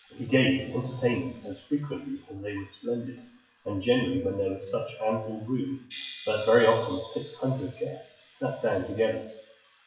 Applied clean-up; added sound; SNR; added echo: classical method WPE with log-MMSE.